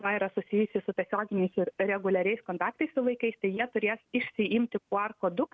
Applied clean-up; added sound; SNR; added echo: none; none; none; none.